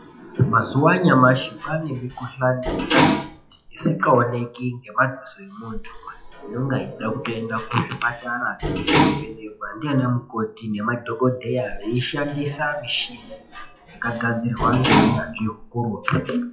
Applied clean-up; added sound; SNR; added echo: classical method WPE with log-MMSE.